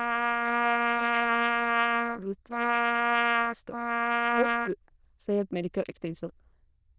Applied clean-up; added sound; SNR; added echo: neural diffusion model UNIVERSE++.